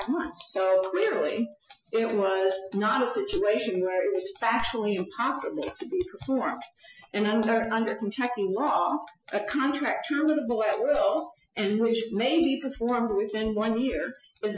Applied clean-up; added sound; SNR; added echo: classical method Wiener filter.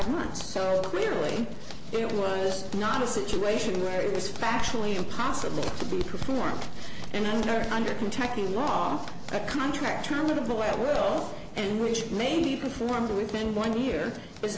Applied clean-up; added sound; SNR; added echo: none; Zipper (clothing); 3 dB; none.